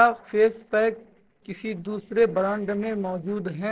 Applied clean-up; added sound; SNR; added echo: neural separator model SepFormer DNS4.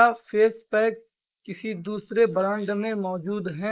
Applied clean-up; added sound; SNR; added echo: neural mask model Resemble Enhance denoiser.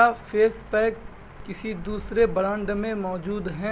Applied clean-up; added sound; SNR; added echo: none; none; none; none.